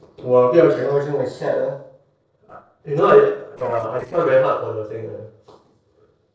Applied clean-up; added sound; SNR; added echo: neural separator model SepFormer DNS4.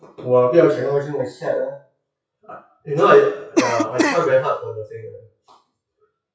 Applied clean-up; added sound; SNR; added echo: classical method WPE with log-MMSE.